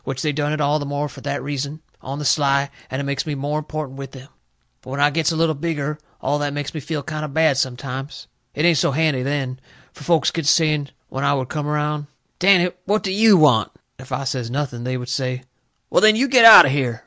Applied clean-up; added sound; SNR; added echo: none; none; none; none.